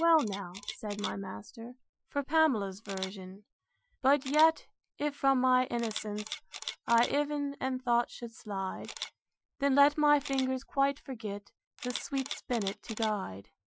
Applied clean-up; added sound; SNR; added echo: classical method Wiener filter.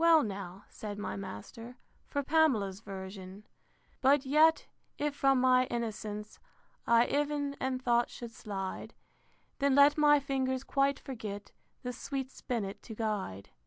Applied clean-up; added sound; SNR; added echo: none; none; none; none.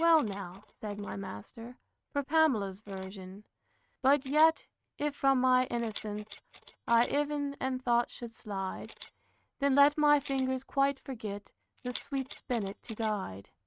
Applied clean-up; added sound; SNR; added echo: neural mask model RNNoise.